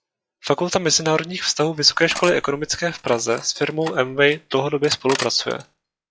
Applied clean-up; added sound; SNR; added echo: classical method log-MMSE.